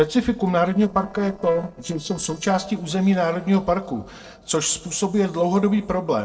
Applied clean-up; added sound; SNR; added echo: neural separator model SepFormer DNS4.